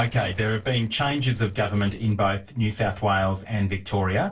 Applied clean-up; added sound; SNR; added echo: neural separator model SepFormer DNS4.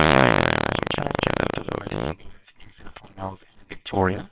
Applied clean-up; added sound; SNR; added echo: neural separator model SepFormer WHAMR!.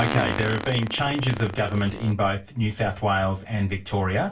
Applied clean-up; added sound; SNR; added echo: none; Fart; 10 dB; reverberation time 0.2 s.